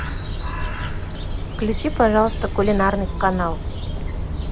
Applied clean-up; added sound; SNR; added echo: none; Bird; 2 dB; none.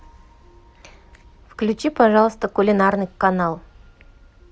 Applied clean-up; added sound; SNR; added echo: none; none; none; none.